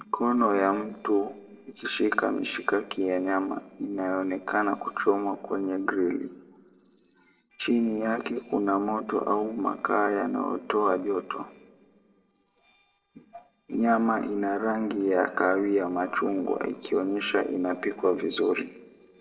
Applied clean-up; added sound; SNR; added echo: neural separator model SepFormer DNS4.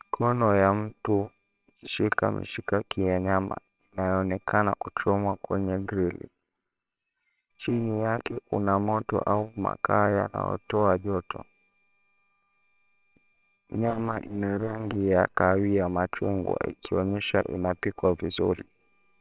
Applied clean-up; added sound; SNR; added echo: neural separator model SepFormer WHAMR!.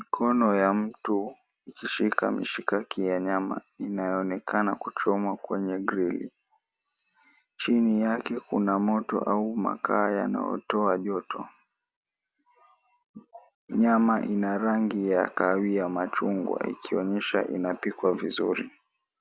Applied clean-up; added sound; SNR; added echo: none; none; none; none.